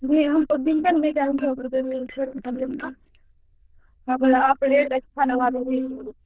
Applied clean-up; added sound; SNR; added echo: neural diffusion model UNIVERSE++.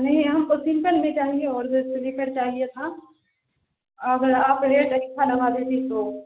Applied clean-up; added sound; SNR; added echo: none; none; none; none.